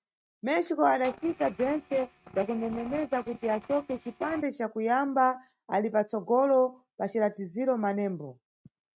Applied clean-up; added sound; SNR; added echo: neural mask model RNNoise.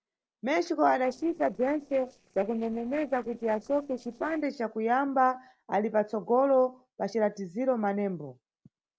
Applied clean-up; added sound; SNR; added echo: neural separator model SepFormer DNS4.